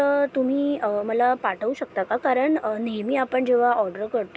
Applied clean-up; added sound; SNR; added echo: none; none; none; none.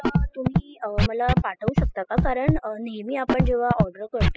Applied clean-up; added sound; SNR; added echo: classical method spectral subtraction.